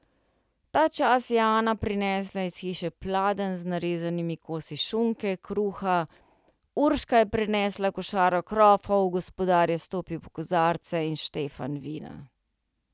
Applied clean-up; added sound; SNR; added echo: none; none; none; none.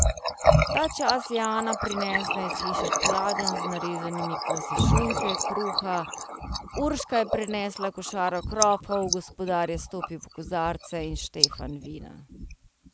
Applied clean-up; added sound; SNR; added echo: none; Water tap, faucet; -2 dB; none.